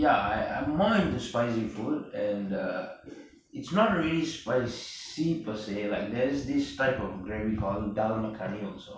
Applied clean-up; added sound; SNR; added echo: none; none; none; none.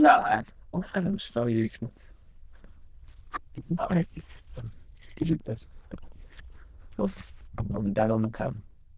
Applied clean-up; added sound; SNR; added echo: neural diffusion model UNIVERSE++.